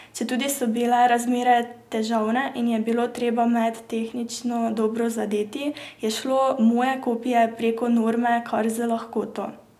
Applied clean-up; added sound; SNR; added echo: none; none; none; none.